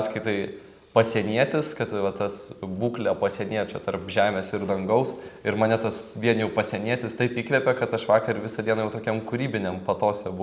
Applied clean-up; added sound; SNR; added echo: none; none; none; none.